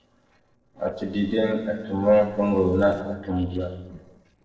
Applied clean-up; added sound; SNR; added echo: neural separator model SepFormer DNS4.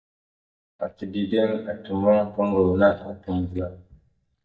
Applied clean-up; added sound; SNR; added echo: neural mask model DeepFilterNet 3.